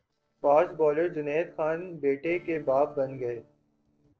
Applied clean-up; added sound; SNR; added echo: neural separator model SepFormer DNS4.